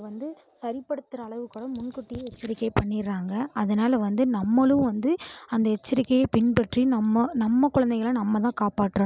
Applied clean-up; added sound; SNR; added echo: none; none; none; none.